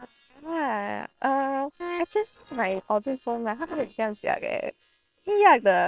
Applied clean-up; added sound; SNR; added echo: neural separator model SepFormer WHAM!.